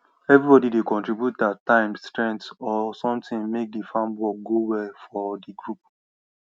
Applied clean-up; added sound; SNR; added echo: none; none; none; none.